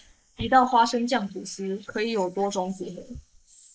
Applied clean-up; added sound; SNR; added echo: neural mask model Resemble Enhance denoiser.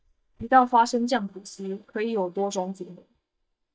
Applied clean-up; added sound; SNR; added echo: neural mask model DeepFilterNet 3.